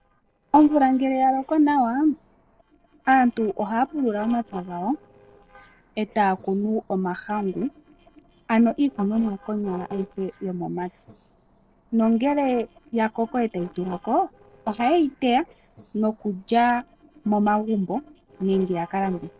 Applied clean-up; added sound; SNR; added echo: neural separator model SepFormer DNS4.